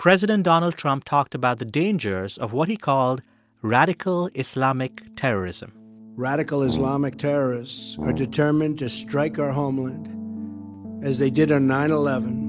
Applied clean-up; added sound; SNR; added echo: none; Brass instrument; 9 dB; none.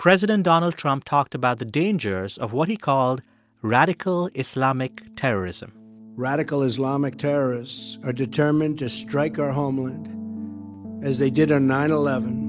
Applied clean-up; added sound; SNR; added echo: none; none; none; none.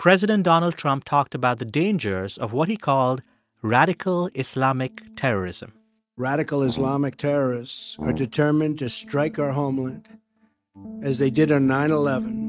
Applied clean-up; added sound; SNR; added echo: neural mask model RNNoise.